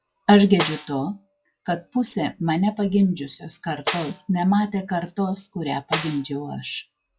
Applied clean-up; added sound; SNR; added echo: classical method log-MMSE.